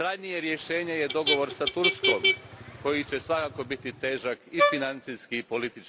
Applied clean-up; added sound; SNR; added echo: none; Motor vehicle (road) + Wind instrument, woodwind instrument; -1 dB; none.